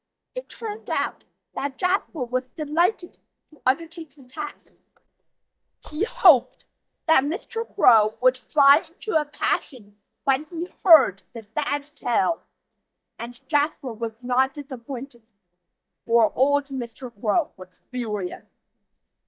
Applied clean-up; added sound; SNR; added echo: neural mask model DeepFilterNet 3.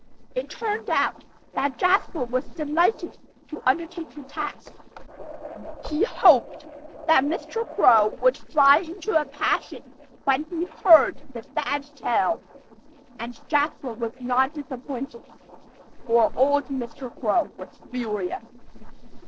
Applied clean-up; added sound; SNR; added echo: neural separator model SepFormer DNS4.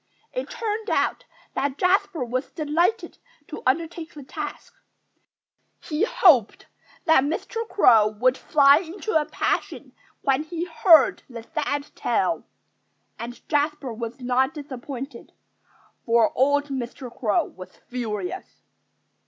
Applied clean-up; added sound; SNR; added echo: none; none; none; none.